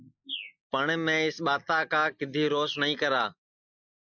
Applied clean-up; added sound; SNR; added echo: neural mask model Resemble Enhance denoiser.